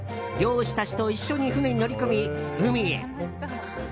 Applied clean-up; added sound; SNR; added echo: none; none; none; none.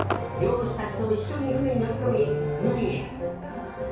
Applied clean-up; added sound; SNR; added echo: none; Crowd / Cheering / Fireworks; 11 dB; reverberation time 0.6 s.